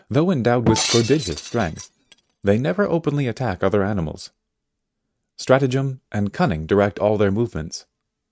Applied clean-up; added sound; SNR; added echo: neural mask model RNNoise.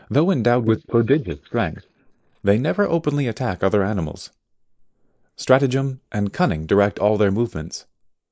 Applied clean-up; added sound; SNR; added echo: neural mask model Resemble Enhance denoiser.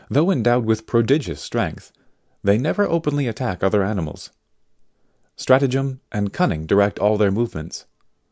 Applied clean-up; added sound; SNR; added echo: none; none; none; none.